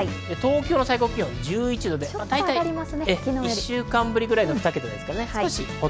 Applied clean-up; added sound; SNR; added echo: none; Tabla; 17 dB; none.